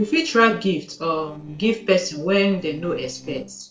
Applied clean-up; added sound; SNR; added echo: neural separator model SepFormer DNS4.